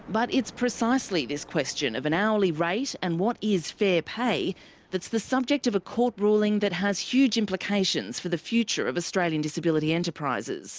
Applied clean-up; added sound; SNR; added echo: none; none; none; none.